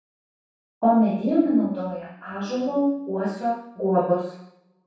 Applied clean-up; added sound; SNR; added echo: none; none; none; reverberation time 0.7 s.